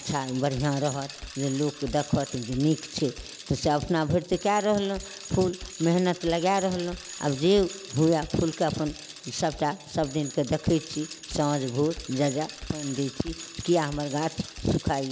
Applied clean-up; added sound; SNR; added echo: none; Bicycle; 14 dB; none.